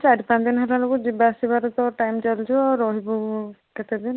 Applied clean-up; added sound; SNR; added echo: none; none; none; none.